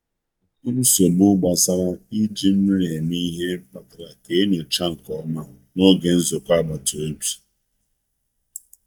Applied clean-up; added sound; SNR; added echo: neural mask model DeepFilterNet 3.